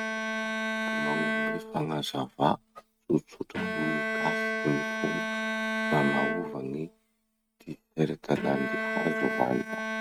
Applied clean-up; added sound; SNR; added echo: neural mask model RNNoise.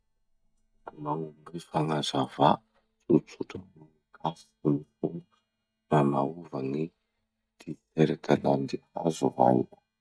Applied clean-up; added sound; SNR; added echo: neural mask model DeepFilterNet 3.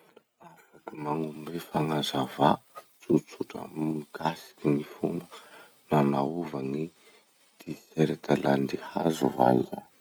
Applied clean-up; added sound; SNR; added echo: none; none; none; none.